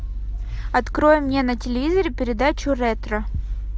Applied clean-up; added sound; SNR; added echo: none; none; none; none.